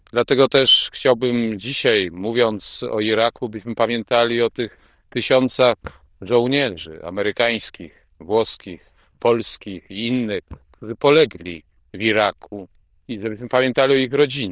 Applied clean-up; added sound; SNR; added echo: neural diffusion model UNIVERSE++.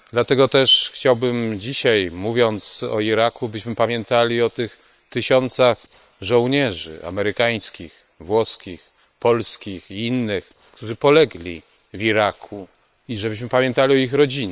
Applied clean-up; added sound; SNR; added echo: neural separator model SepFormer WHAM!.